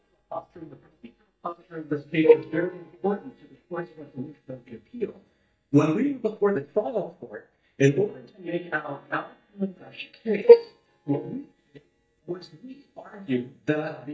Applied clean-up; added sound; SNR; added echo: neural mask model DeepFilterNet 3.